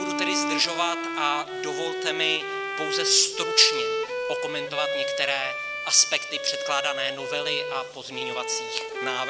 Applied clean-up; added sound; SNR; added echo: none; Bowed string instrument; 3 dB; none.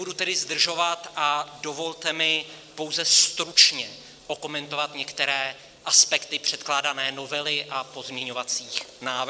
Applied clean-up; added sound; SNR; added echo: none; none; none; none.